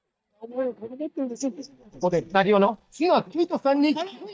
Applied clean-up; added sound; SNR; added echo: neural mask model DeepFilterNet 3.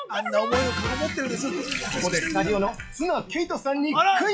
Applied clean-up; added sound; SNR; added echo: classical method log-MMSE.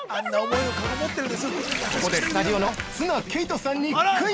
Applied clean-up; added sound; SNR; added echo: none; Water tap, faucet; 10 dB; none.